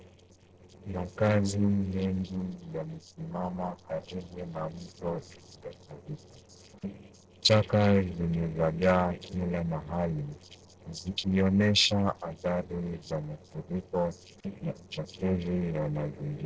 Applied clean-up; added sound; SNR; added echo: neural separator model SepFormer DNS4.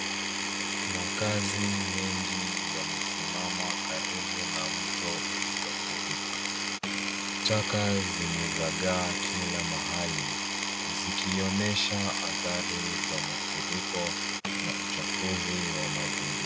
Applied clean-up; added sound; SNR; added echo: none; Power tool; -4 dB; none.